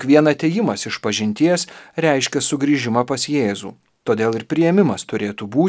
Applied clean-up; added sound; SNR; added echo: none; none; none; none.